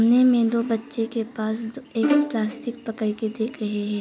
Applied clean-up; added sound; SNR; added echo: none; Bowed string instrument; 3 dB; none.